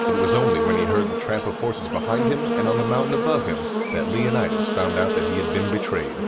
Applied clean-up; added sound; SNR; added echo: none; Buzz; -2 dB; none.